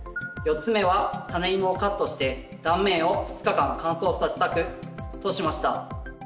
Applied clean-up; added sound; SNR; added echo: none; none; none; none.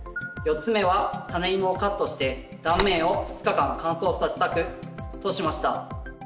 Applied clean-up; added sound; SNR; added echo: none; Slam; 10 dB; none.